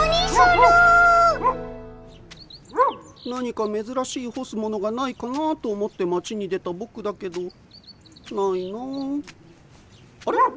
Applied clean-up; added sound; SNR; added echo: none; Bark; 6 dB; none.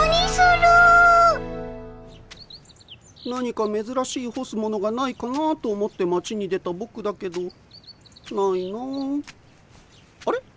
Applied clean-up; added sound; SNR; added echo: none; none; none; none.